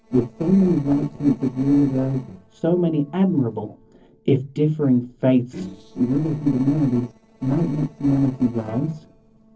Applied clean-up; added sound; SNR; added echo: neural separator model SepFormer DNS4.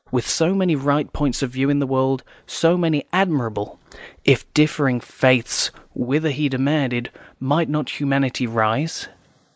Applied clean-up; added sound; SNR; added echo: none; none; none; none.